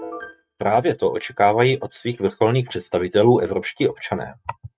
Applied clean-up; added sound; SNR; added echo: neural mask model RNNoise.